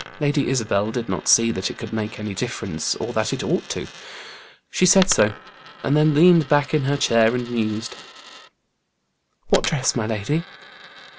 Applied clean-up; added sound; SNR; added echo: none; Coin (dropping); 15 dB; none.